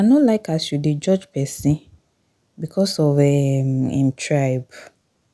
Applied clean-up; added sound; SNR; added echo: none; none; none; none.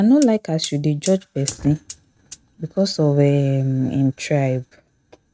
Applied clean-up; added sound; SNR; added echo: neural mask model RNNoise.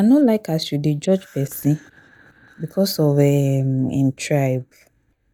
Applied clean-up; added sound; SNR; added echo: neural mask model DeepFilterNet 3.